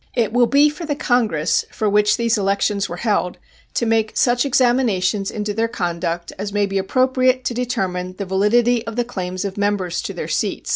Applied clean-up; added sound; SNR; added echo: none; none; none; none.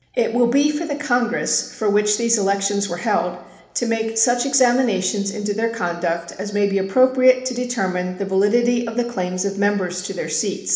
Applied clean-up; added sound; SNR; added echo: none; none; none; reverberation time 1.0 s.